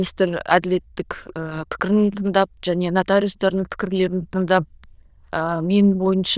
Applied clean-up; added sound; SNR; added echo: neural diffusion model UNIVERSE++.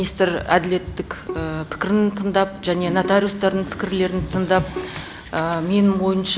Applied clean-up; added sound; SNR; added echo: none; Bowed string instrument; 17 dB; none.